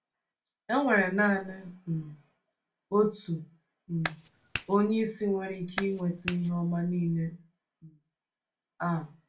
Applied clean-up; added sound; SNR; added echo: none; Clapping; 6 dB; reverberation time 0.2 s.